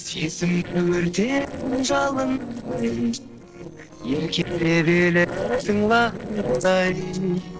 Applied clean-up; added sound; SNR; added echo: neural separator model SepFormer DNS4.